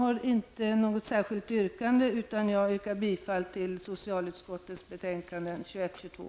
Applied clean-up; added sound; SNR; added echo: none; none; none; none.